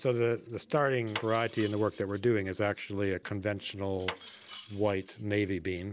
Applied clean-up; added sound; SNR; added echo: none; Cutlery, silverware; 11 dB; none.